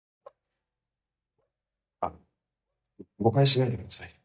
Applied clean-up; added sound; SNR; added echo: neural mask model DeepFilterNet 3.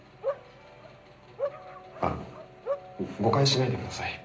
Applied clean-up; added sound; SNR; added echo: none; Bark; 8 dB; reverberation time 0.5 s.